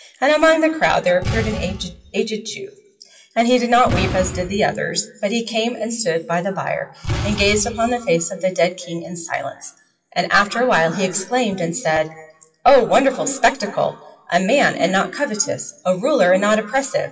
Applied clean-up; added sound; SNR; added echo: classical method WPE with log-MMSE.